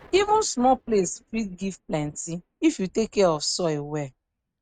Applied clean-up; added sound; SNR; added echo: neural mask model RNNoise.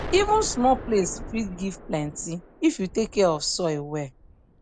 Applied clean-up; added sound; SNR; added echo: none; Explosion; 13 dB; none.